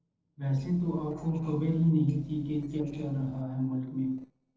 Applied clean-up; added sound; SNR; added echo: neural separator model SepFormer DNS4.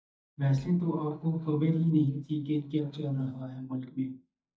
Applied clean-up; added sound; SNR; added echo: neural mask model DeepFilterNet 3.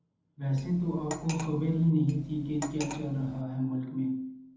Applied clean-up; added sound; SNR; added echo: none; Cutlery, silverware; 14 dB; reverberation time 0.8 s.